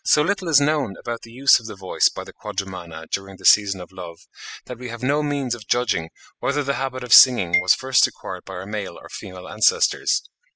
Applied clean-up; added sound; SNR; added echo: classical method spectral subtraction.